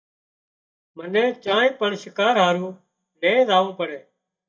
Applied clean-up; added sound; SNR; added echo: neural mask model DeepFilterNet 3.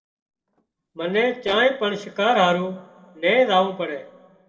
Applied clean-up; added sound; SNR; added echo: neural separator model SepFormer DNS4.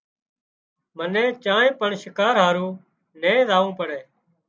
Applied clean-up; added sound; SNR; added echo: none; none; none; none.